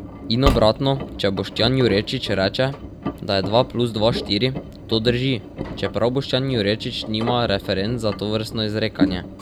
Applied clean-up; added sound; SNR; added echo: none; Engine; 8 dB; none.